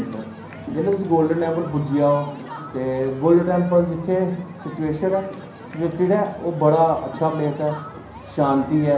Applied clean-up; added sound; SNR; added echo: none; Crowd; 18 dB; reverberation time 0.6 s.